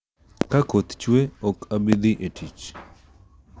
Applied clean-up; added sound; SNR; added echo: none; Fireworks; 10 dB; none.